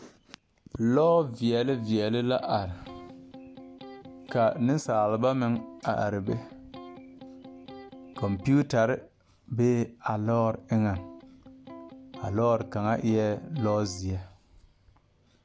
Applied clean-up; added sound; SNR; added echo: none; Electric guitar; 17 dB; none.